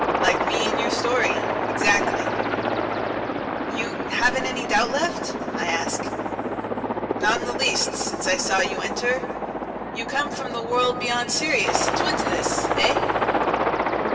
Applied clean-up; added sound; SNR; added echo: none; Aircraft; -1 dB; reverberation time 1.3 s.